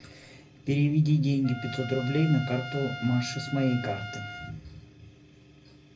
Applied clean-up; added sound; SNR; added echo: none; Trumpet; 12 dB; reverberation time 0.4 s.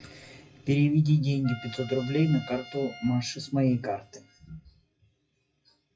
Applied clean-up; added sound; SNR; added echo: classical method WPE with log-MMSE.